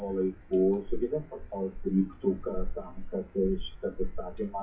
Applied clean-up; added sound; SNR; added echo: classical method WPE with log-MMSE.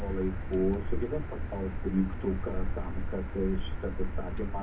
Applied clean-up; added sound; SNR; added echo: none; Motor vehicle (road); -2 dB; reverberation time 0.3 s.